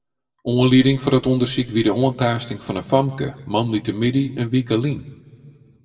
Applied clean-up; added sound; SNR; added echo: none; none; none; reverberation time 1.1 s.